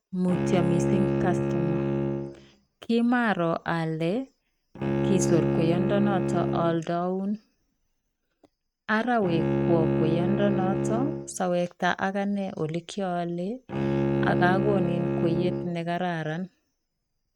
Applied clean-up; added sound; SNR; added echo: neural mask model RNNoise.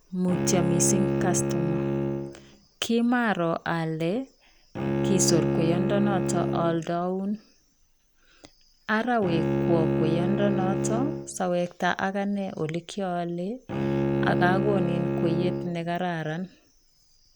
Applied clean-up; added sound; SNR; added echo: none; Bowed string instrument; 1 dB; none.